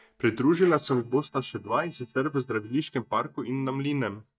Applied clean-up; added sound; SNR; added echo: neural mask model DeepFilterNet 3.